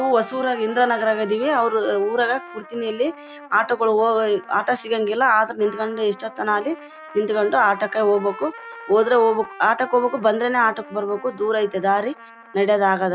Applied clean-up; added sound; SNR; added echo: none; Trumpet; 19 dB; none.